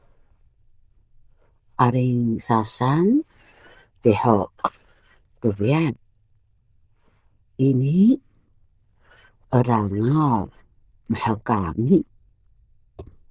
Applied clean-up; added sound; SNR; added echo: neural diffusion model UNIVERSE++.